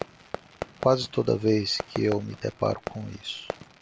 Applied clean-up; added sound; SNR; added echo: none; Fireworks; 12 dB; none.